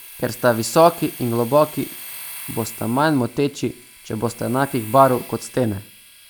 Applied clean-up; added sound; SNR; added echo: none; Domestic sounds, home sounds; 17 dB; none.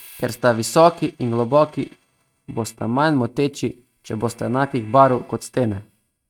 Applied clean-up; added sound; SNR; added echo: neural mask model RNNoise.